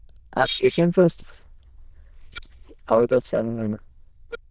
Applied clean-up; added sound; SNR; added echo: neural diffusion model UNIVERSE++.